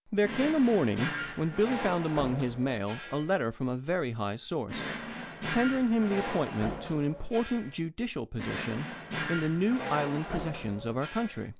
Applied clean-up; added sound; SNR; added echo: none; Drawer open or close; 7 dB; none.